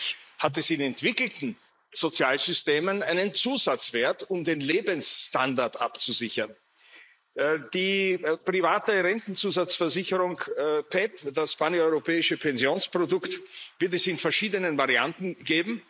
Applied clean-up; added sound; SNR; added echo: neural mask model Resemble Enhance denoiser.